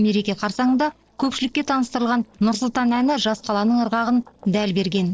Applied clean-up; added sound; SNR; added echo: neural separator model SepFormer DNS4.